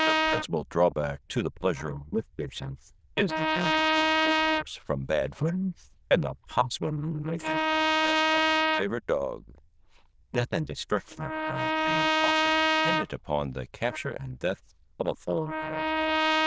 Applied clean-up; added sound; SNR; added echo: neural diffusion model UNIVERSE++.